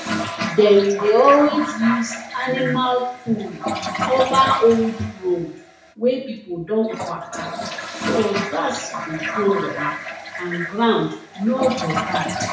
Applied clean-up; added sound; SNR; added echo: none; Toilet flush; 7 dB; reverberation time 0.6 s.